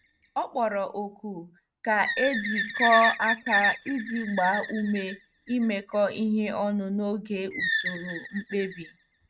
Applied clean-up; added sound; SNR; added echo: neural mask model RNNoise.